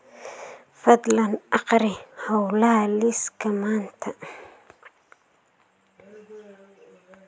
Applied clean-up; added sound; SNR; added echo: none; none; none; none.